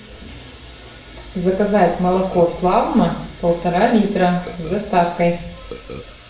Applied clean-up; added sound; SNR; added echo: none; Burping, eructation; 15 dB; reverberation time 0.5 s.